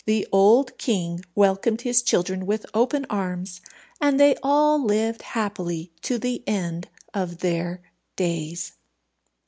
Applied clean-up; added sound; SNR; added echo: none; none; none; none.